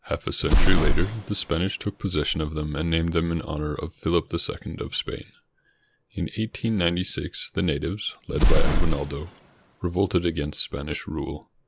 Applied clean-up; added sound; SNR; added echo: none; Explosion; -1 dB; none.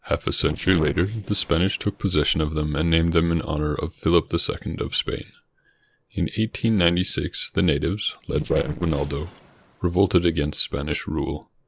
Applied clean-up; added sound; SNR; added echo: neural separator model SepFormer DNS4.